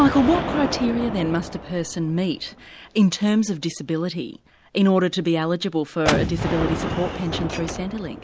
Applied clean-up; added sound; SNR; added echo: none; Gunshot, gunfire; 7 dB; none.